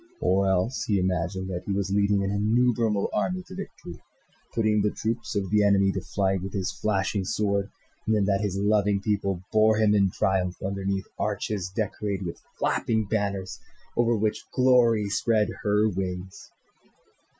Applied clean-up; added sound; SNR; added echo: classical method Wiener filter.